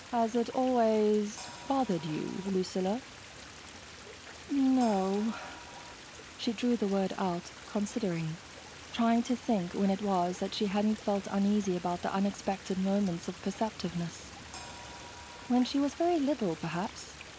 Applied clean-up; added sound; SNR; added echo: none; Crash cymbal + Stream; 16 dB; none.